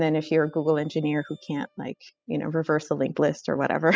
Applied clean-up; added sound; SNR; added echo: classical method spectral subtraction.